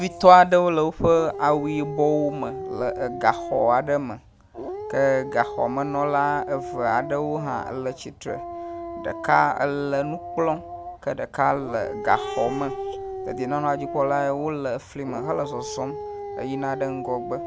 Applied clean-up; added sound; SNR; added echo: none; Dog + Cat; 10 dB; none.